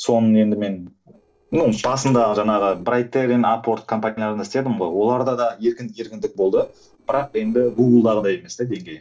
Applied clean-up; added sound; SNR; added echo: neural separator model SepFormer DNS4.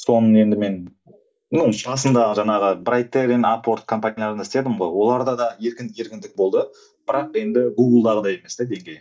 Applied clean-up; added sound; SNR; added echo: neural mask model DeepFilterNet 3.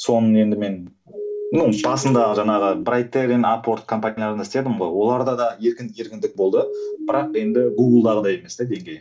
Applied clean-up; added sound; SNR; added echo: none; Siren; 8 dB; reverberation time 0.2 s.